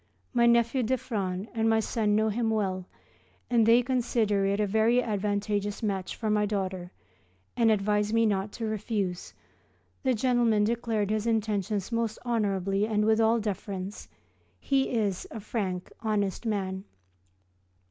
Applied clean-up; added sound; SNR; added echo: none; none; none; none.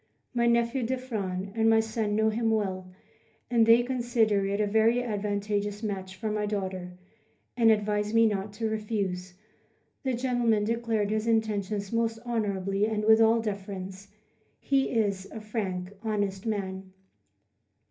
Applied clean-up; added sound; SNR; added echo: none; none; none; reverberation time 0.3 s.